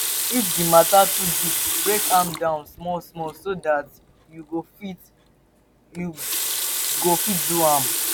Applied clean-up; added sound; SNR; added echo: none; Water tap, faucet; 2 dB; none.